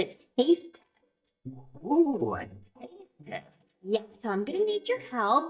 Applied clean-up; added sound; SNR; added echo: neural mask model DeepFilterNet 3.